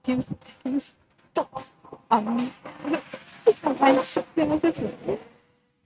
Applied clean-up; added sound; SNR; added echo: neural mask model RNNoise.